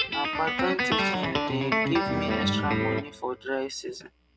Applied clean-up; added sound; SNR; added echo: none; Guitar; -4 dB; none.